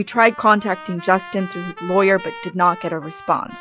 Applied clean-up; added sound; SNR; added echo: classical method log-MMSE.